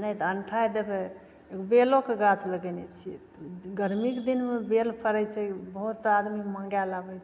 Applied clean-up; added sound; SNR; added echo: none; none; none; none.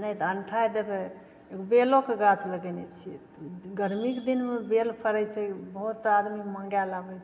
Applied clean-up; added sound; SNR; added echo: none; none; none; reverberation time 2.0 s.